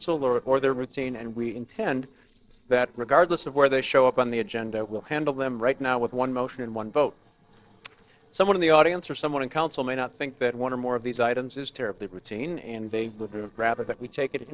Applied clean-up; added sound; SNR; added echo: neural separator model SepFormer DNS4.